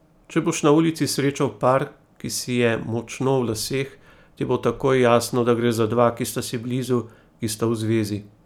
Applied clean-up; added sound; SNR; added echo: none; none; none; none.